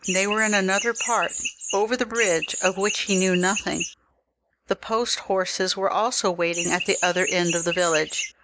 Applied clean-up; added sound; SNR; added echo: neural mask model Resemble Enhance denoiser.